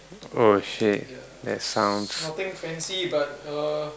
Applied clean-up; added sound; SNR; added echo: none; none; none; none.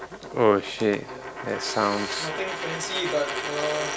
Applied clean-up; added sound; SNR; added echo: none; Coin (dropping); 7 dB; none.